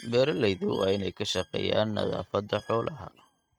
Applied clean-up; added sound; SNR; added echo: neural mask model RNNoise.